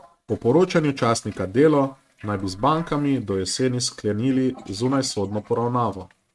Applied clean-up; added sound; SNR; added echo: neural mask model RNNoise.